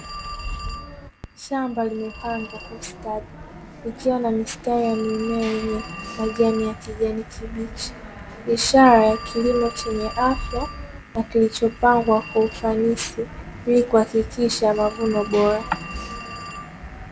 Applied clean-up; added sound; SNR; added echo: none; Telephone; 14 dB; none.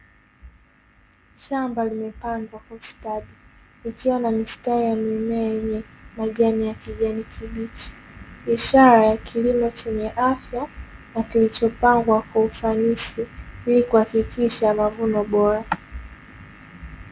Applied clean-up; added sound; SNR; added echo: none; none; none; none.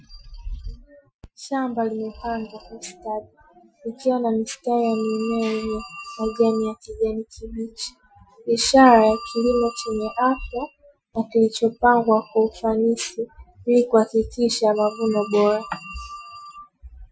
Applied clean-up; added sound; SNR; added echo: classical method Wiener filter.